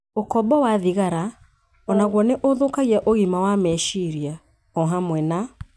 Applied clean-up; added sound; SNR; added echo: none; Brass instrument; 15 dB; none.